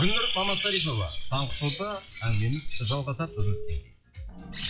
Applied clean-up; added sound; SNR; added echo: classical method log-MMSE.